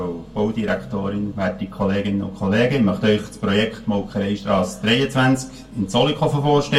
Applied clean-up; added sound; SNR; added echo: none; none; none; reverberation time 0.2 s.